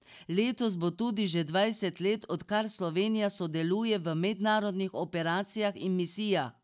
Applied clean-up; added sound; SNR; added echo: none; none; none; none.